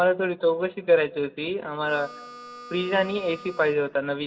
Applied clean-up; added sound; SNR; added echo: none; Harmonica; 17 dB; reverberation time 0.3 s.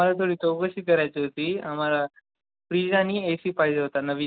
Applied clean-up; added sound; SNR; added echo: none; none; none; none.